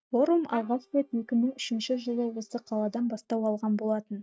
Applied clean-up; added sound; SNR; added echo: neural mask model DeepFilterNet 3.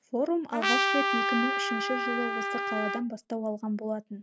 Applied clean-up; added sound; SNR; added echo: none; Trumpet; -3 dB; none.